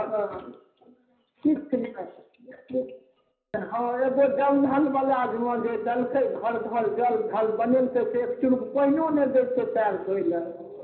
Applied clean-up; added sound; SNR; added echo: none; none; none; reverberation time 0.5 s.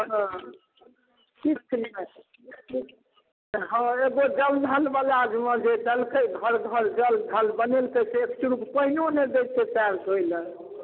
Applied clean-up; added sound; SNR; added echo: none; none; none; none.